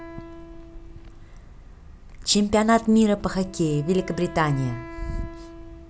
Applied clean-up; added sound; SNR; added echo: none; Wind instrument, woodwind instrument; 18 dB; none.